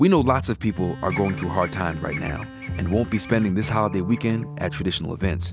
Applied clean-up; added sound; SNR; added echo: none; Bowed string instrument + Bird vocalization, bird call, bird song; 15 dB; none.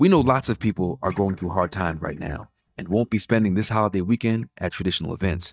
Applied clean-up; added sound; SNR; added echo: neural mask model DeepFilterNet 3.